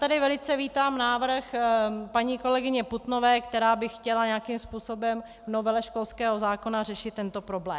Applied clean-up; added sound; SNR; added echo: none; none; none; none.